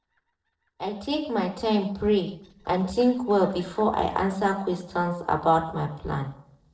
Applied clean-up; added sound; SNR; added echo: neural separator model SepFormer DNS4.